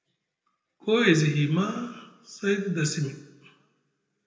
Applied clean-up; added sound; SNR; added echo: none; none; none; reverberation time 0.8 s.